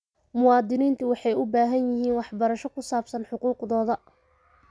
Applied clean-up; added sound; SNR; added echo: none; none; none; none.